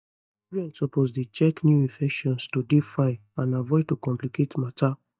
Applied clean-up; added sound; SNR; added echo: neural mask model DeepFilterNet 3.